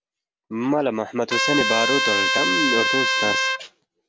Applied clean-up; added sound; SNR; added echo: none; Trumpet; -3 dB; none.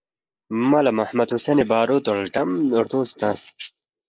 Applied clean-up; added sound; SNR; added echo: neural mask model Resemble Enhance denoiser.